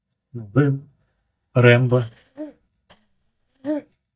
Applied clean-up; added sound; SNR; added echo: neural mask model DeepFilterNet 3.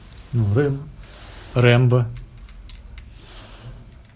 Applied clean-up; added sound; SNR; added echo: none; none; none; none.